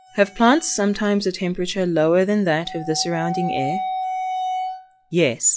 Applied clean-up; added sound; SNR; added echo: classical method log-MMSE.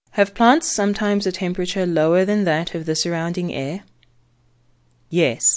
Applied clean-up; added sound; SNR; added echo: none; none; none; none.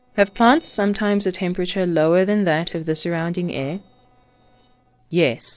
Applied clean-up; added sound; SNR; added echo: neural separator model SepFormer DNS4.